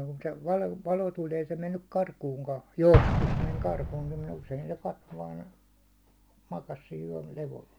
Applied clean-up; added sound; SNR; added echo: none; Explosion; 2 dB; none.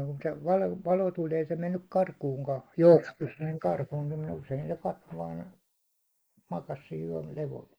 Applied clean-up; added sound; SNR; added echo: neural mask model Resemble Enhance denoiser.